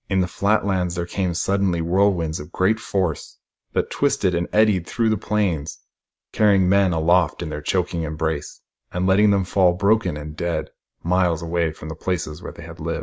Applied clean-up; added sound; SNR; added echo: none; none; none; none.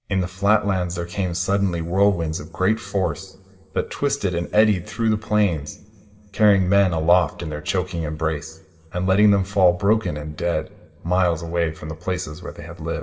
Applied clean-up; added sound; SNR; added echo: none; none; none; reverberation time 1.9 s.